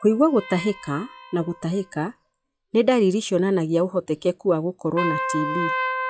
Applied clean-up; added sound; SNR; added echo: classical method log-MMSE.